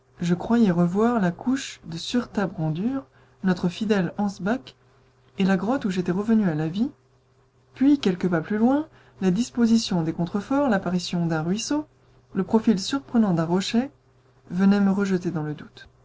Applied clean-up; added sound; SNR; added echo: none; none; none; none.